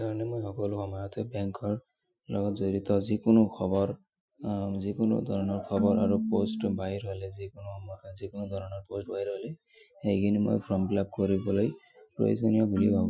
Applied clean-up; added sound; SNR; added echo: classical method Wiener filter.